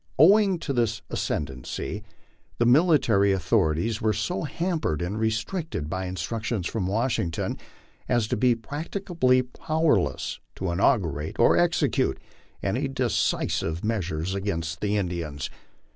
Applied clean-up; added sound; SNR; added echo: none; none; none; none.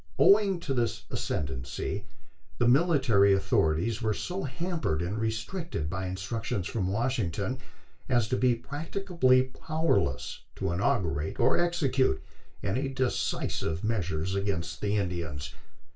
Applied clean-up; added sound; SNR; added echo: none; none; none; reverberation time 0.2 s.